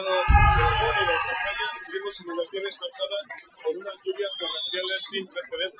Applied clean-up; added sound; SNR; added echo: classical method Wiener filter.